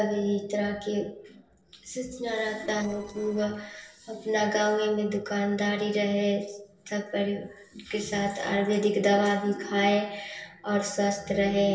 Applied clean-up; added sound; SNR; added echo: neural separator model SepFormer DNS4.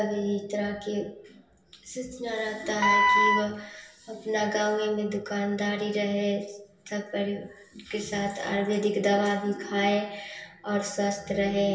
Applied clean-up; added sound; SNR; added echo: none; Wind instrument, woodwind instrument; -5 dB; reverberation time 0.2 s.